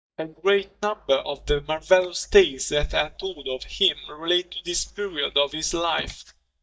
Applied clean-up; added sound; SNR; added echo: neural mask model DeepFilterNet 3.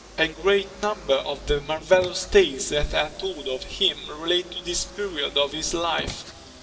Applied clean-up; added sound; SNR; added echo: none; Car; 18 dB; reverberation time 2.8 s.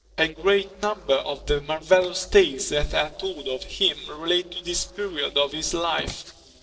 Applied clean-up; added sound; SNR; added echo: neural separator model SepFormer DNS4.